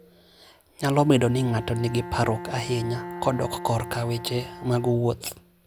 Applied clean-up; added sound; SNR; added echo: none; Bowed string instrument; 13 dB; none.